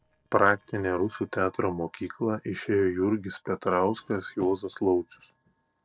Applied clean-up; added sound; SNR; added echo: neural separator model SepFormer DNS4.